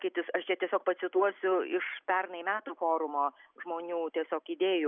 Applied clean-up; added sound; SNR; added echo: none; none; none; none.